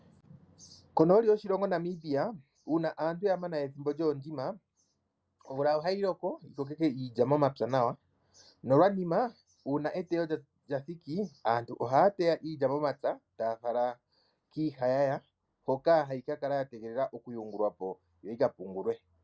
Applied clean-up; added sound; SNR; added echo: none; none; none; none.